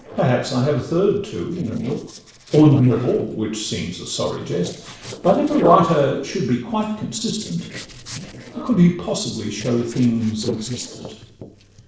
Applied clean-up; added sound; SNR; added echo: neural separator model SepFormer DNS4.